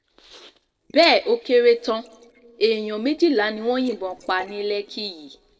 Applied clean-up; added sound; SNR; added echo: neural separator model SepFormer DNS4.